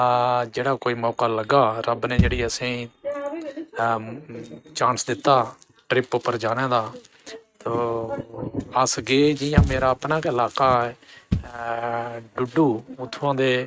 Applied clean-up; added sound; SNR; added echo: neural mask model RNNoise.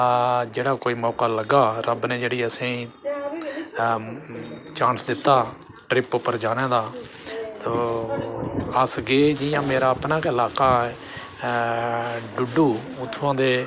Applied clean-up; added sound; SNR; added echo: none; none; none; none.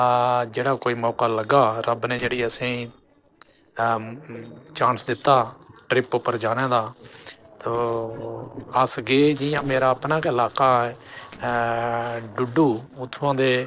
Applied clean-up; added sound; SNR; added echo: neural separator model SepFormer DNS4.